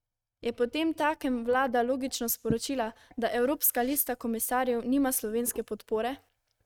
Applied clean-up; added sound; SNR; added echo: neural mask model RNNoise.